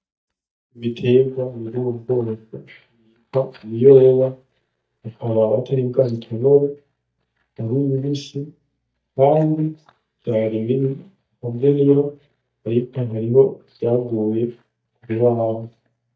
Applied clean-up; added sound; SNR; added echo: neural mask model DeepFilterNet 3.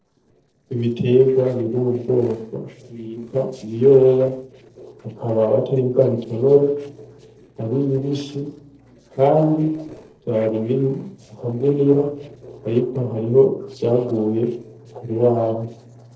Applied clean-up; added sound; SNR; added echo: neural separator model SepFormer DNS4.